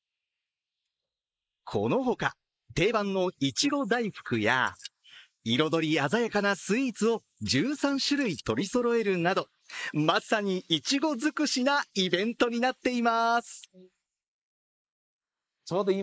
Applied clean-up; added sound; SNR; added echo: neural mask model Resemble Enhance denoiser.